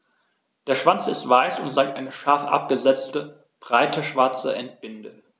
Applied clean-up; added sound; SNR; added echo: none; none; none; none.